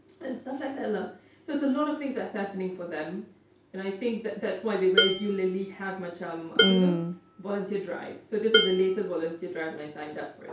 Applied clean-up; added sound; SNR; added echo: none; Dishes, pots, and pans; -2 dB; none.